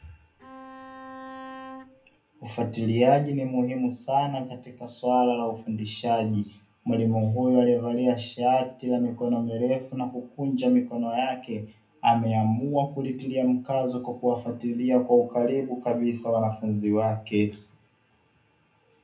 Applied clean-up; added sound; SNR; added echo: none; Bowed string instrument; 16 dB; reverberation time 0.3 s.